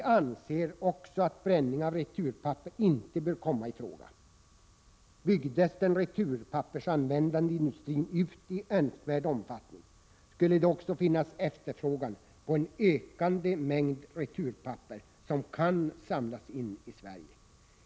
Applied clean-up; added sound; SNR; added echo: none; none; none; none.